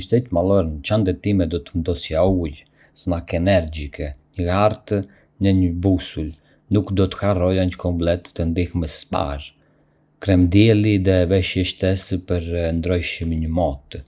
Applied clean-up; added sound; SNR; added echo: none; none; none; none.